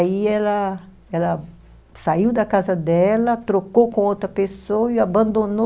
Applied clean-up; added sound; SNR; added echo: none; none; none; none.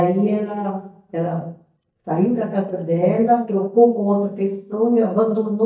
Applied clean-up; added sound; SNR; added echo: neural mask model DeepFilterNet 3.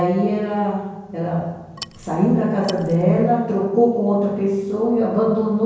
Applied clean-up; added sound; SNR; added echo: none; Wood; 19 dB; reverberation time 1.0 s.